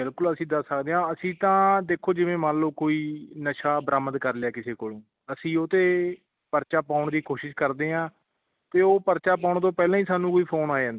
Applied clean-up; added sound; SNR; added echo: none; none; none; none.